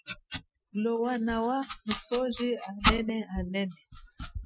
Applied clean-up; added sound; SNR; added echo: classical method Wiener filter.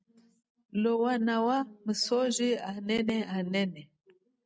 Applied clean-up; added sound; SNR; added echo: none; none; none; none.